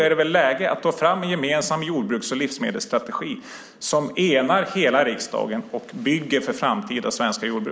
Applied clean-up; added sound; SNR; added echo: none; none; none; none.